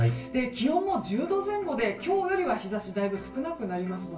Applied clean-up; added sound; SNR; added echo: none; none; none; reverberation time 0.3 s.